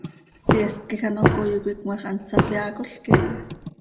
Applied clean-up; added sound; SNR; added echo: none; Walk, footsteps; -4 dB; reverberation time 1.1 s.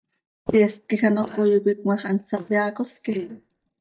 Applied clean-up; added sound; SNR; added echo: neural mask model DeepFilterNet 3.